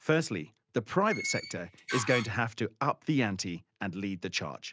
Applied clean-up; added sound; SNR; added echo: neural mask model RNNoise.